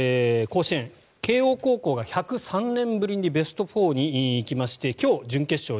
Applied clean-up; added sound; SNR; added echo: none; none; none; none.